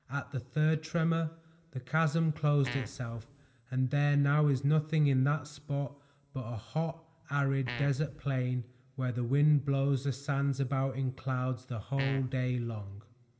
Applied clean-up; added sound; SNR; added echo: none; Fart; 13 dB; reverberation time 1.0 s.